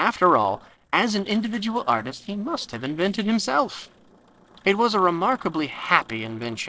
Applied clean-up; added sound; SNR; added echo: neural separator model SepFormer DNS4.